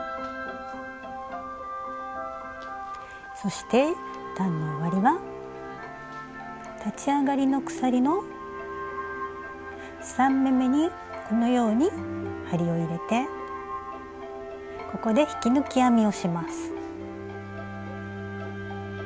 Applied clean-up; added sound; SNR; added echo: none; none; none; none.